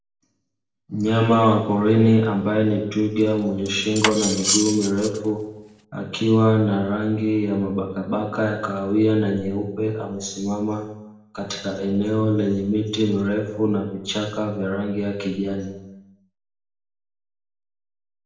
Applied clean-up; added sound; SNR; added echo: none; Cutlery, silverware; 5 dB; reverberation time 0.8 s.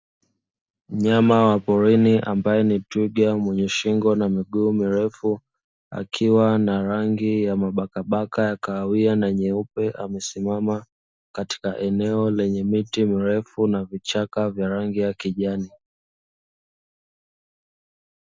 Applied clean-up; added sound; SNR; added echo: none; none; none; none.